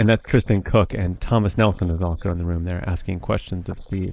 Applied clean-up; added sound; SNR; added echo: neural mask model Resemble Enhance denoiser.